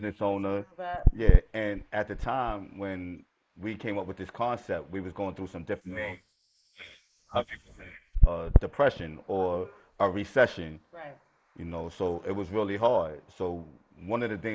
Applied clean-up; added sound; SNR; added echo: neural mask model Resemble Enhance denoiser.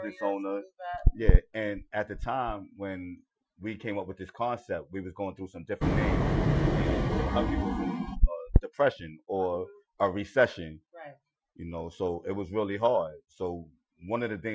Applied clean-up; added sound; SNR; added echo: classical method Wiener filter.